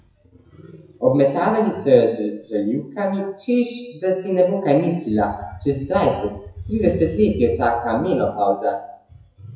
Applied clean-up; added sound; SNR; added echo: classical method WPE with log-MMSE.